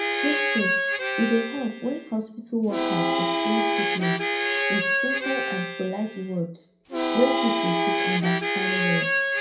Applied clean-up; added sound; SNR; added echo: none; Harmonica; -3 dB; reverberation time 0.4 s.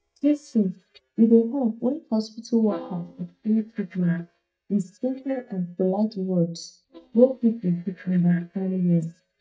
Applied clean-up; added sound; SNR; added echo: neural mask model DeepFilterNet 3.